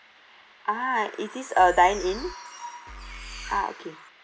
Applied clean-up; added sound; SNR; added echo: none; Bird + Bass drum / Keyboard (musical); 14 dB; none.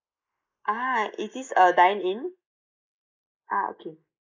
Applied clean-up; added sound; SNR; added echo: neural mask model Resemble Enhance denoiser.